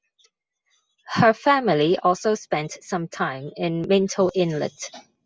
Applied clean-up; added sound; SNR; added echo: none; none; none; none.